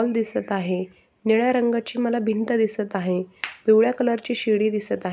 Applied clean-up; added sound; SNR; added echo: none; none; none; none.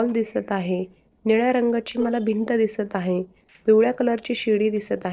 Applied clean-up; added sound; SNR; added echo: neural separator model SepFormer DNS4.